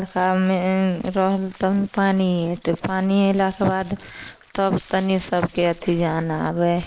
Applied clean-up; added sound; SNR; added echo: neural mask model Resemble Enhance denoiser.